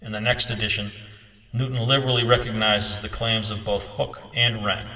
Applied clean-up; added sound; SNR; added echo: none; none; none; reverberation time 1.8 s.